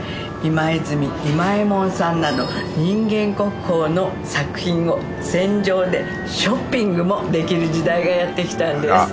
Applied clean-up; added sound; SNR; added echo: none; none; none; none.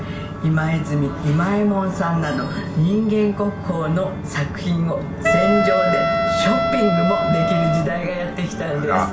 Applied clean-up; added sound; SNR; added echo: none; Wind instrument, woodwind instrument; 0 dB; reverberation time 0.4 s.